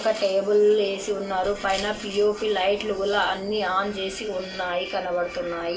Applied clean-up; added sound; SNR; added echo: none; Subway, metro, underground; 19 dB; reverberation time 0.2 s.